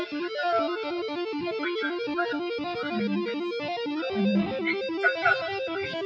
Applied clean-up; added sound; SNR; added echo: classical method WPE with log-MMSE.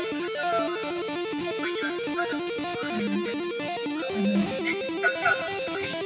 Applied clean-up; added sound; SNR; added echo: none; Guitar; -2 dB; reverberation time 1.0 s.